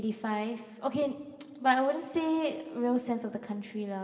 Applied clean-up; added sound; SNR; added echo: none; none; none; reverberation time 2.2 s.